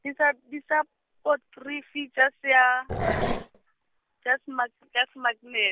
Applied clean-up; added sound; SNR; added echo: none; Growling; 2 dB; none.